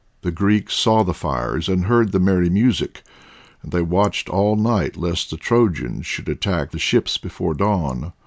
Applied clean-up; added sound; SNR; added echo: none; none; none; none.